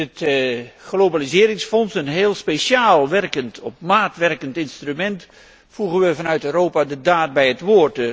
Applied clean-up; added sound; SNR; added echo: none; none; none; none.